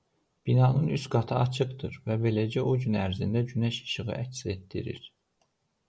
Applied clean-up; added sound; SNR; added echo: none; none; none; none.